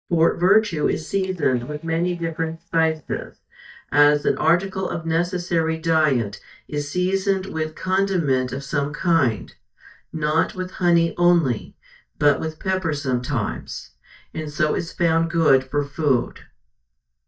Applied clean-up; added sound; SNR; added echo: neural mask model DeepFilterNet 3.